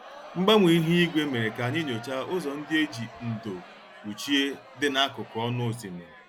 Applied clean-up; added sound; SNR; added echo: none; Crowd; 18 dB; none.